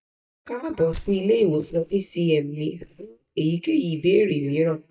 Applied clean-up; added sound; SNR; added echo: neural mask model DeepFilterNet 3.